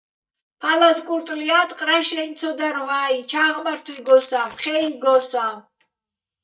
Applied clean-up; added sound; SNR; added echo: neural mask model DeepFilterNet 3.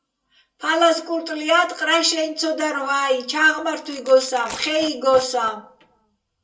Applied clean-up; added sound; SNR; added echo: none; Tearing; 20 dB; reverberation time 0.2 s.